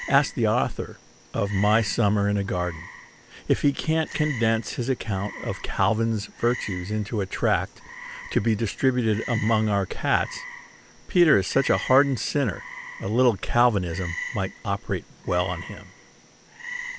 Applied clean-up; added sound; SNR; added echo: none; Frog; 15 dB; none.